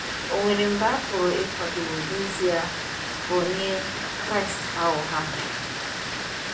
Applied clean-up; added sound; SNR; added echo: none; Water; 3 dB; reverberation time 0.3 s.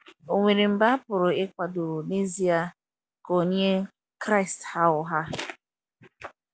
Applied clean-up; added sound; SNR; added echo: none; none; none; none.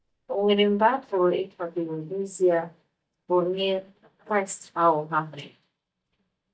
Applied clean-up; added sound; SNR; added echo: neural mask model DeepFilterNet 3.